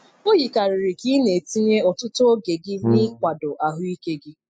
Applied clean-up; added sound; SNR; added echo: classical method spectral subtraction.